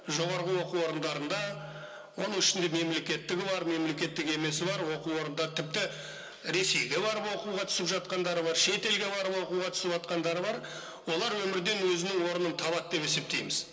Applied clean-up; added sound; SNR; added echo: none; none; none; reverberation time 0.2 s.